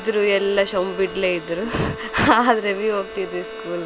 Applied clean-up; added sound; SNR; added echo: none; Bowed string instrument; 14 dB; none.